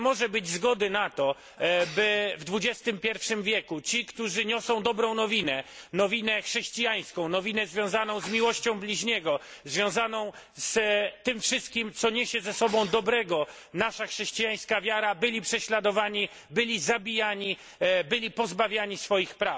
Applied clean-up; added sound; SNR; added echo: none; Sneeze; 19 dB; none.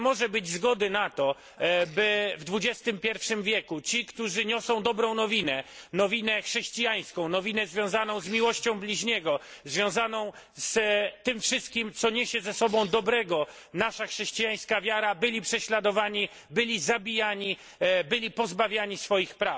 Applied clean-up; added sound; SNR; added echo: neural separator model SepFormer DNS4.